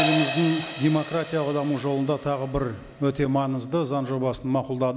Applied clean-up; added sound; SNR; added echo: none; Crash cymbal; 9 dB; none.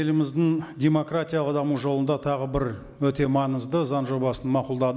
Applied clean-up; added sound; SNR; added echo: none; none; none; none.